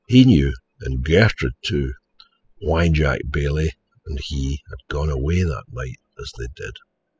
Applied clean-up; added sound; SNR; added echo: classical method spectral subtraction.